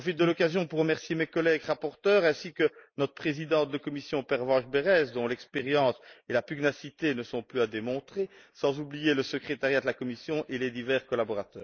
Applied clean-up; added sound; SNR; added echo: neural mask model Resemble Enhance denoiser.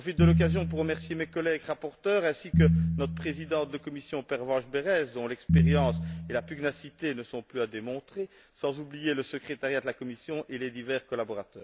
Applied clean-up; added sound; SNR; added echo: none; Piano; -4 dB; none.